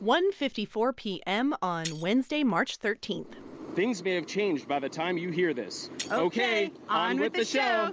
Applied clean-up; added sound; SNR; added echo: none; Shatter; 19 dB; none.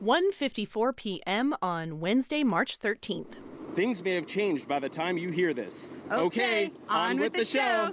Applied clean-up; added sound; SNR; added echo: none; none; none; none.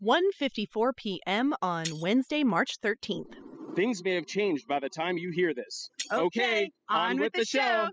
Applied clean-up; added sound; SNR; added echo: classical method spectral subtraction.